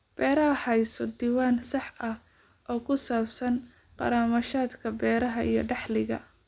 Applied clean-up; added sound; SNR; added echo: none; none; none; none.